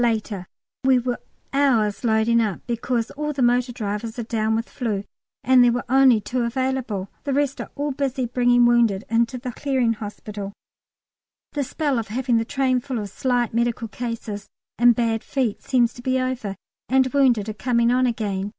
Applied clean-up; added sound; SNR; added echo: none; none; none; none.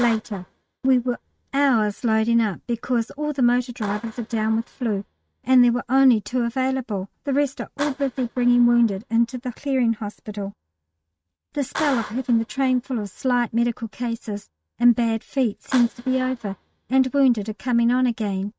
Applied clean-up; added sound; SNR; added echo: neural mask model RNNoise.